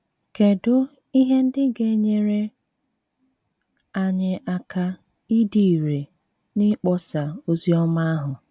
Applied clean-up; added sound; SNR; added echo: none; none; none; none.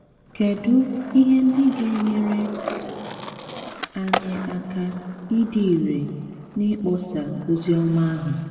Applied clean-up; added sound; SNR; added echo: none; Skateboard; 13 dB; reverberation time 1.9 s.